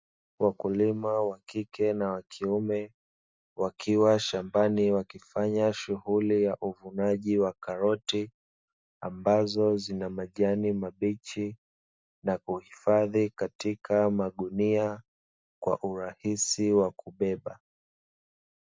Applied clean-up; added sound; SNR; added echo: none; none; none; none.